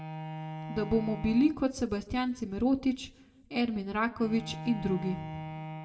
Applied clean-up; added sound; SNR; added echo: none; Bowed string instrument; 11 dB; reverberation time 0.6 s.